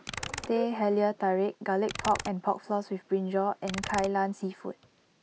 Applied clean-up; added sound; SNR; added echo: none; Computer keyboard; 13 dB; none.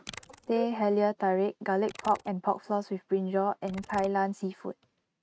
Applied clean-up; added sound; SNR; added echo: neural mask model RNNoise.